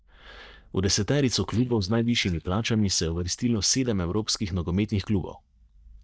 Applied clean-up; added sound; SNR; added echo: neural mask model DeepFilterNet 3.